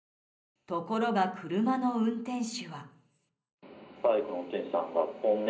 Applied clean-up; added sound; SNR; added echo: none; none; none; reverberation time 0.5 s.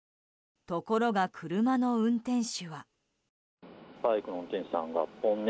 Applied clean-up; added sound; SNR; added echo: none; none; none; none.